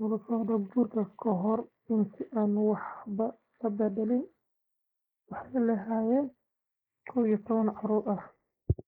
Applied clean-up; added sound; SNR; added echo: neural mask model Resemble Enhance denoiser.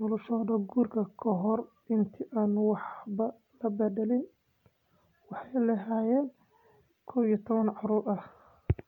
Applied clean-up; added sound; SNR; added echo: none; none; none; none.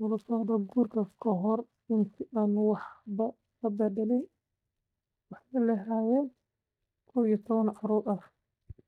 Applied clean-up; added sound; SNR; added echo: neural mask model DeepFilterNet 3.